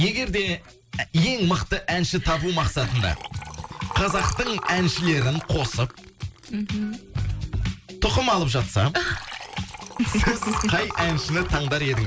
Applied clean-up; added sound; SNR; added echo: none; Liquid; 12 dB; none.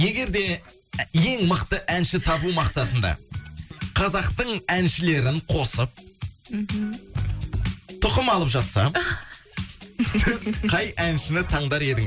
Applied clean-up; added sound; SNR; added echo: none; none; none; none.